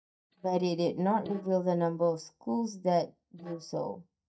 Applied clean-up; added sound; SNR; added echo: neural mask model DeepFilterNet 3.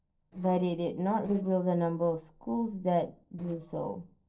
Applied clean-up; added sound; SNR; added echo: neural separator model SepFormer DNS4.